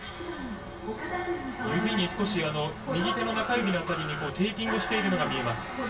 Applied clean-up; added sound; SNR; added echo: none; Alarm; 10 dB; reverberation time 0.2 s.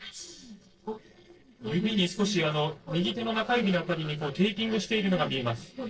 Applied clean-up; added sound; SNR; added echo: neural separator model SepFormer DNS4.